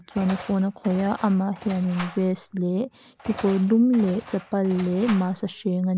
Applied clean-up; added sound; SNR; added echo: none; Engine; 16 dB; none.